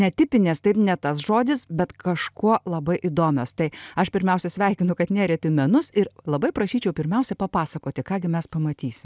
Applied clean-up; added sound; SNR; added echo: none; none; none; none.